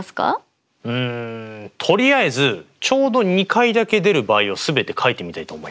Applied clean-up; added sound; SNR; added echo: none; none; none; none.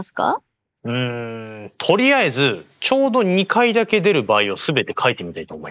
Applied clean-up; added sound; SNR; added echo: neural mask model Resemble Enhance denoiser.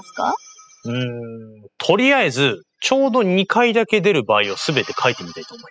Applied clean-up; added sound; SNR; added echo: classical method spectral subtraction.